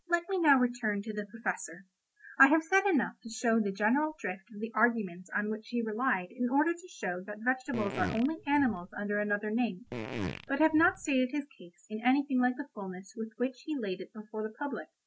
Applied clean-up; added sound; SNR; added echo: none; Fart; 9 dB; none.